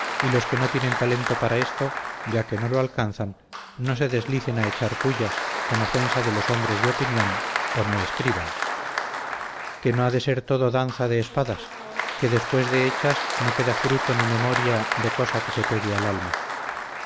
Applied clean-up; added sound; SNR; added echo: none; Applause; 3 dB; none.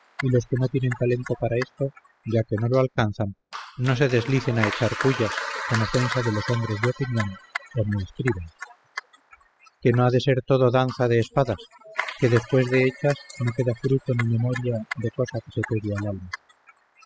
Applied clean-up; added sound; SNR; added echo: classical method spectral subtraction.